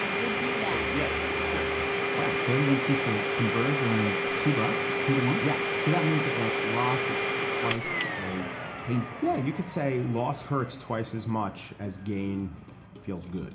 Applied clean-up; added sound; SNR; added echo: none; Domestic sounds, home sounds; 0 dB; reverberation time 0.4 s.